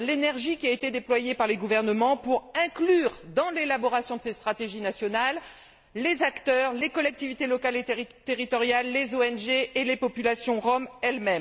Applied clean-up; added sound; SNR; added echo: none; none; none; none.